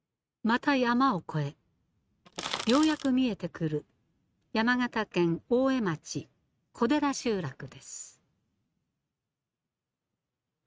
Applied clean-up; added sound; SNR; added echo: neural mask model RNNoise.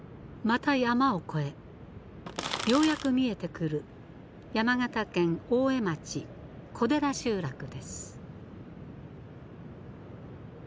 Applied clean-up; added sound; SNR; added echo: none; Crackle; 5 dB; none.